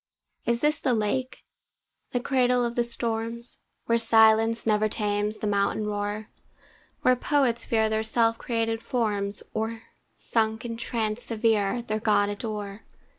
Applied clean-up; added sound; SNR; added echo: neural mask model Resemble Enhance denoiser.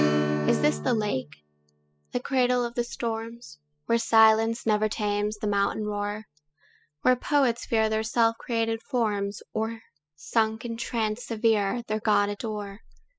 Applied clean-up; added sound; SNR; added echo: classical method spectral subtraction.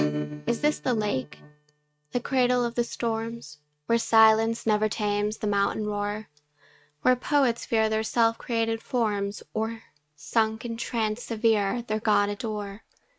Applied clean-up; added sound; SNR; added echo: neural mask model RNNoise.